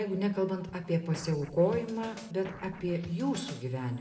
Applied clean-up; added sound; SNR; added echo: none; Scratching (performance technique); 16 dB; reverberation time 0.9 s.